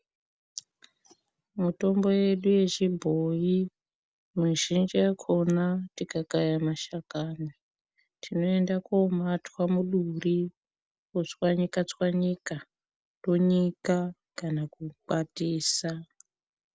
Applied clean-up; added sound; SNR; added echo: none; none; none; none.